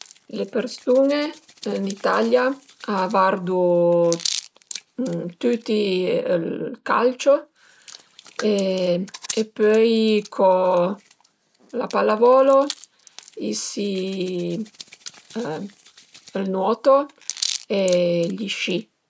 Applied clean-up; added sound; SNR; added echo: none; Hands; 16 dB; none.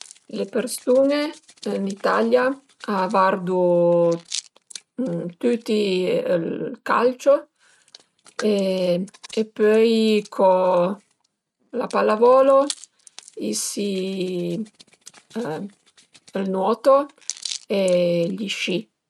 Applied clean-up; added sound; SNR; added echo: neural mask model RNNoise.